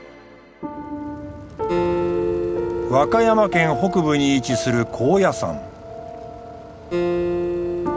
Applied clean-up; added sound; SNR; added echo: none; Acoustic guitar; 5 dB; none.